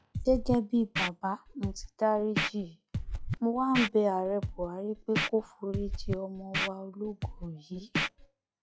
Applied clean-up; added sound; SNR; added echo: classical method log-MMSE.